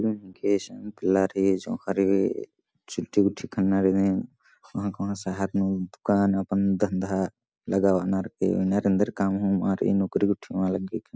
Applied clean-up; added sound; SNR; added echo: none; none; none; none.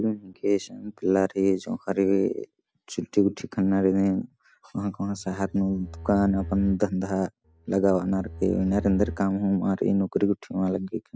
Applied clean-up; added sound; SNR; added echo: none; Bowed string instrument; 12 dB; none.